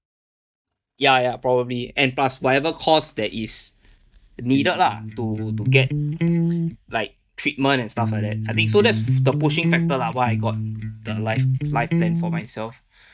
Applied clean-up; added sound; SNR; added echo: neural mask model DeepFilterNet 3.